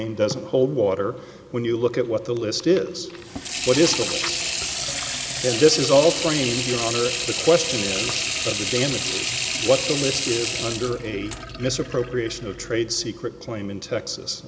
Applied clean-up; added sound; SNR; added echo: none; Sink (filling or washing) / Water tap, faucet; 5 dB; none.